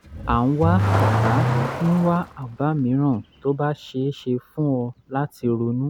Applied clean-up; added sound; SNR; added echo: none; Accelerating, revving, vroom / Car; 3 dB; none.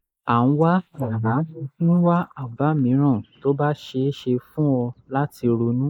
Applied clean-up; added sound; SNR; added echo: neural mask model Resemble Enhance denoiser.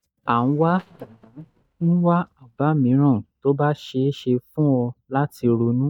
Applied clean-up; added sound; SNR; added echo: neural mask model DeepFilterNet 3.